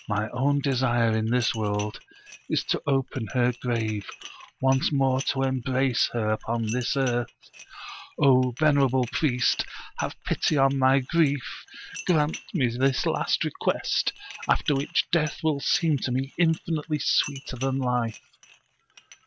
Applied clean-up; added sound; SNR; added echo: none; Dishes, pots, and pans; 20 dB; none.